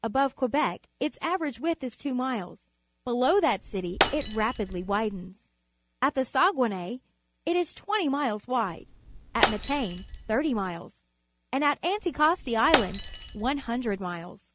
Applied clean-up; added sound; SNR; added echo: none; Shatter; 2 dB; none.